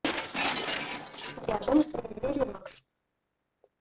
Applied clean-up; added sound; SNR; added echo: neural separator model SepFormer DNS4.